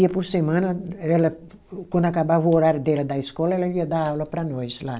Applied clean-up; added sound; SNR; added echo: none; none; none; none.